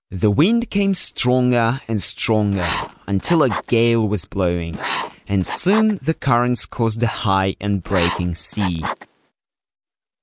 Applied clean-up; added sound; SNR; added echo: none; Writing; 8 dB; none.